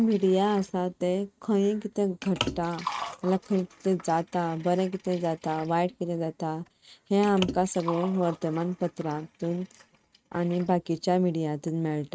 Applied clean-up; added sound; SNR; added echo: neural mask model RNNoise.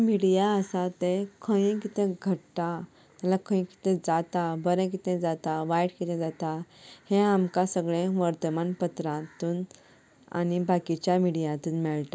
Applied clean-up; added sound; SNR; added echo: none; none; none; none.